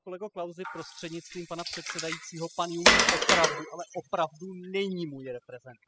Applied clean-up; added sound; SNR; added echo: classical method spectral subtraction.